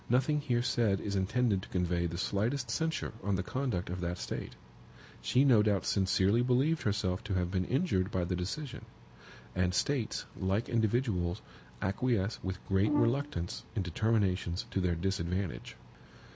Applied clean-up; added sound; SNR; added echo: none; Brass instrument; 5 dB; none.